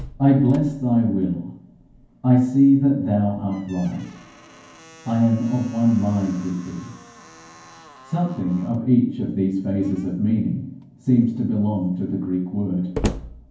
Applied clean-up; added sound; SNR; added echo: none; Slam; 17 dB; reverberation time 0.9 s.